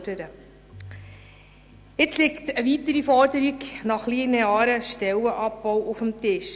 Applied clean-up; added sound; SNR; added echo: none; none; none; none.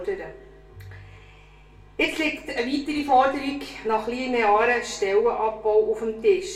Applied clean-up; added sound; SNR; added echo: none; none; none; reverberation time 0.3 s.